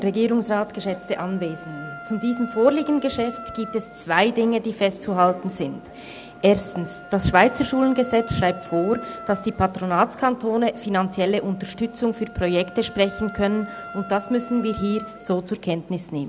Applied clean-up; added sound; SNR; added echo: none; Wind instrument, woodwind instrument; 18 dB; none.